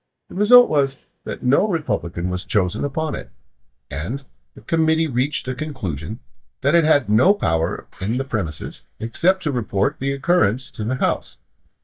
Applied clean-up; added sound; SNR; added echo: neural mask model DeepFilterNet 3.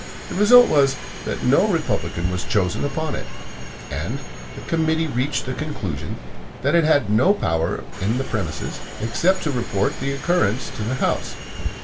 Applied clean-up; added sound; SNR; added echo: none; Subway, metro, underground; 12 dB; reverberation time 0.2 s.